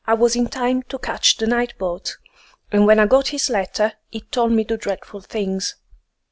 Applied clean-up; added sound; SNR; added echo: none; none; none; none.